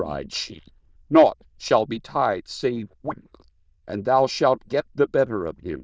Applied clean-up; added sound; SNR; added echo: neural diffusion model UNIVERSE++.